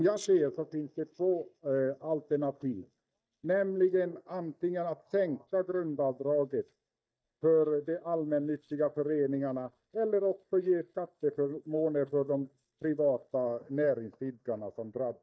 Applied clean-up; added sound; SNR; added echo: neural mask model DeepFilterNet 3.